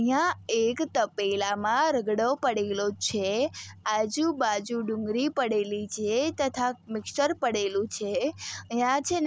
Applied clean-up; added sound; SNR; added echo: none; none; none; none.